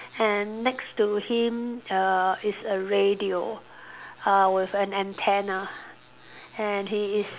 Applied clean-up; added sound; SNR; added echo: none; none; none; none.